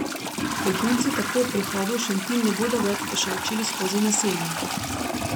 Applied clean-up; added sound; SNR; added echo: none; Trickle, dribble / Toilet flush; 2 dB; none.